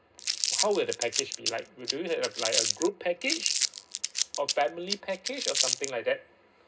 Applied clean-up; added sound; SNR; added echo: none; Crumpling, crinkling; -1 dB; reverberation time 0.2 s.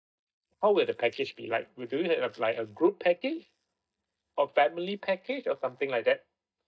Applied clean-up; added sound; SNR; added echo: neural mask model DeepFilterNet 3.